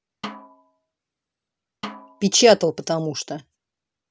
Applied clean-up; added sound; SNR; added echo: none; Snare drum; 17 dB; none.